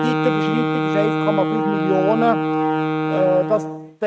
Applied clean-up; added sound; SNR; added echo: neural mask model RNNoise.